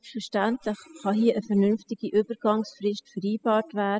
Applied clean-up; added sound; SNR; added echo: classical method spectral subtraction.